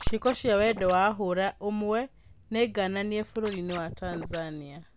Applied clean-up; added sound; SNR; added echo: none; Scratching (performance technique); 13 dB; none.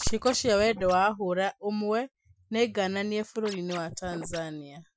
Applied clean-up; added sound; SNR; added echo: classical method Wiener filter.